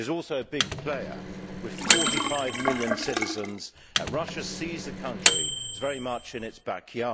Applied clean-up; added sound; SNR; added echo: none; Microwave oven + Sink (filling or washing); -4 dB; none.